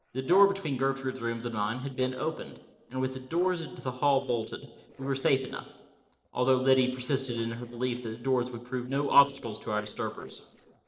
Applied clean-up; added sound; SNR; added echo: neural separator model SepFormer DNS4.